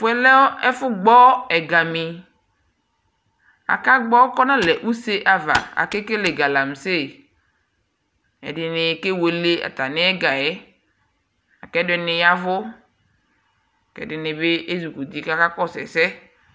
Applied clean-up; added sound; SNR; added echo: none; Computer keyboard; 15 dB; none.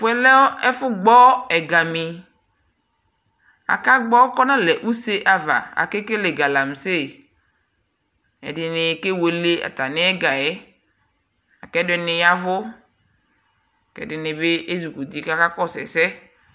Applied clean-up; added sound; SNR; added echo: none; none; none; none.